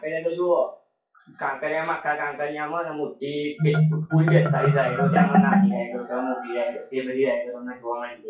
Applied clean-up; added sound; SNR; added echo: classical method WPE with log-MMSE.